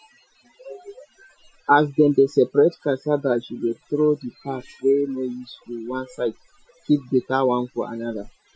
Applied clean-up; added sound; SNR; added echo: classical method Wiener filter.